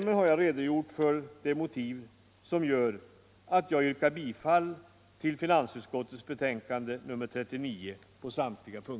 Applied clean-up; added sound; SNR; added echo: none; none; none; none.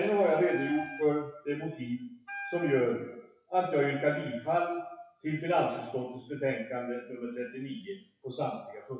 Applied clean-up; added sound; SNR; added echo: classical method WPE with log-MMSE.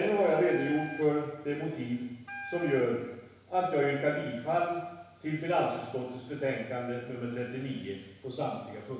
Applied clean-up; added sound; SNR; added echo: none; Wind instrument, woodwind instrument; 13 dB; reverberation time 1.1 s.